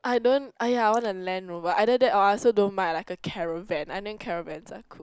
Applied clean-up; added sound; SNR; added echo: neural mask model Resemble Enhance denoiser.